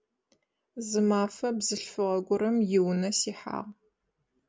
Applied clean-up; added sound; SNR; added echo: none; none; none; none.